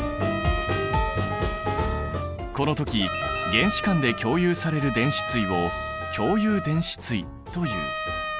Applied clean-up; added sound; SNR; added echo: none; Trumpet; 7 dB; none.